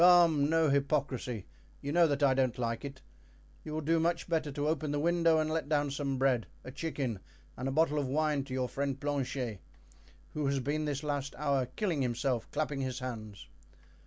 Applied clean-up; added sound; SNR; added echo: none; none; none; none.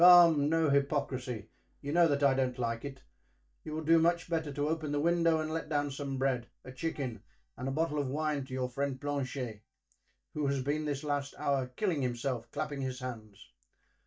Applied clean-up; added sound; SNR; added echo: neural mask model DeepFilterNet 3.